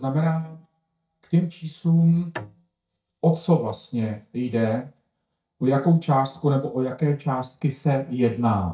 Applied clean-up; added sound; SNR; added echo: neural mask model DeepFilterNet 3.